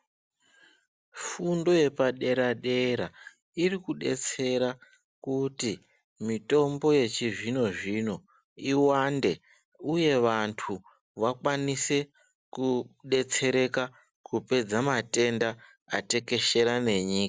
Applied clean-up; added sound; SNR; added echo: none; none; none; none.